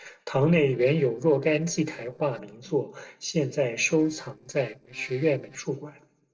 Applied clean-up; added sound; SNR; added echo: neural separator model SepFormer DNS4.